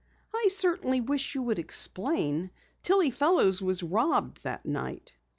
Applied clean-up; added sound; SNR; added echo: none; none; none; none.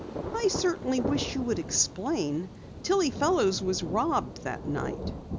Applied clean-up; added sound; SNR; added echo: none; Thunder; 8 dB; none.